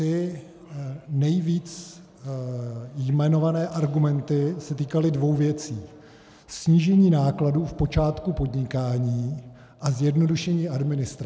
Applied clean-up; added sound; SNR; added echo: none; none; none; none.